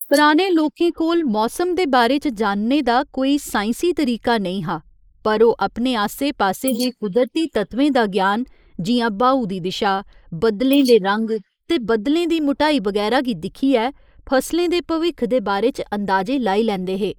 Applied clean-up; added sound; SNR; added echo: neural mask model Resemble Enhance denoiser.